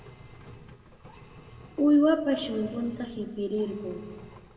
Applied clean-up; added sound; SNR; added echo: none; Engine; 20 dB; reverberation time 1.7 s.